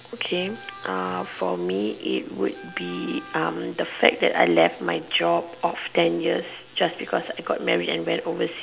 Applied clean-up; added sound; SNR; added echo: none; Wind instrument, woodwind instrument; 19 dB; none.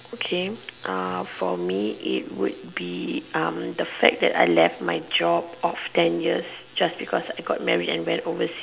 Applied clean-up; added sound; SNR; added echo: none; none; none; none.